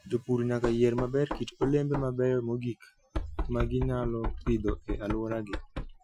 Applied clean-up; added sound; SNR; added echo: classical method Wiener filter.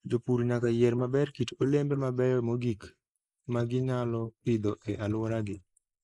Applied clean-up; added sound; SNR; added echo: neural mask model Resemble Enhance denoiser.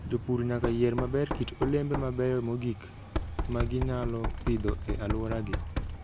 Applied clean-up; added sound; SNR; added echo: none; Knock; 4 dB; none.